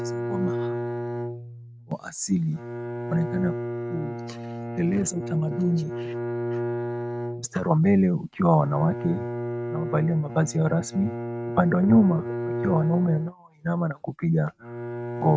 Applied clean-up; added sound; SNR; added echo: neural mask model RNNoise.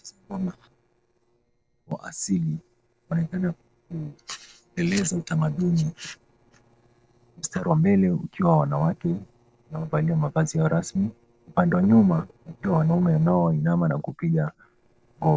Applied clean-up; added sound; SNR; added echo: neural separator model SepFormer DNS4.